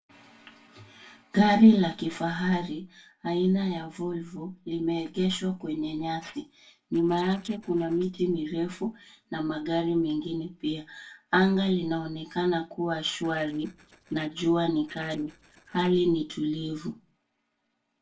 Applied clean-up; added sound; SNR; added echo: neural separator model SepFormer DNS4.